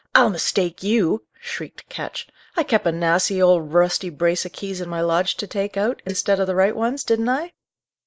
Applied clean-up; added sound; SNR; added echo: neural mask model Resemble Enhance denoiser.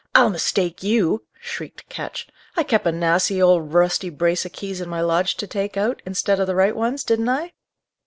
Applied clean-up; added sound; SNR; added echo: none; none; none; none.